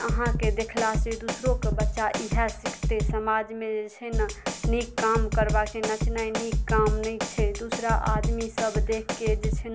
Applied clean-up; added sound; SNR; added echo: none; Drum kit; -1 dB; none.